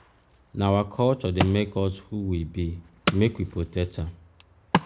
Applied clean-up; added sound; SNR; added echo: none; Wood; 7 dB; none.